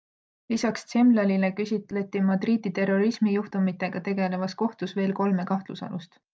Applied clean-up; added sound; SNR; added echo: none; none; none; none.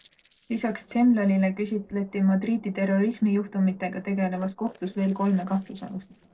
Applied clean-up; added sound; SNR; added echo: neural separator model SepFormer DNS4.